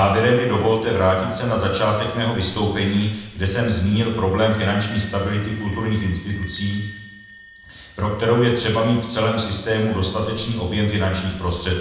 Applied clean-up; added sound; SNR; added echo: none; Bell; 18 dB; reverberation time 1.0 s.